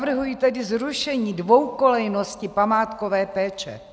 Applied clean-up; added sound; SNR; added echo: none; none; none; none.